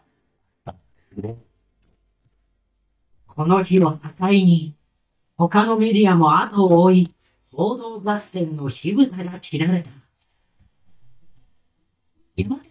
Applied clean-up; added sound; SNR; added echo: neural mask model DeepFilterNet 3.